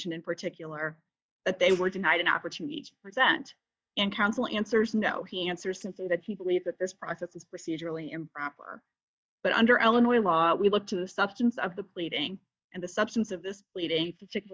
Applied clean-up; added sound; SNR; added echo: neural mask model DeepFilterNet 3.